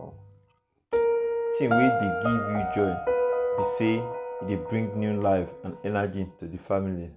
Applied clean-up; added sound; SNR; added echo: none; Piano; 0 dB; none.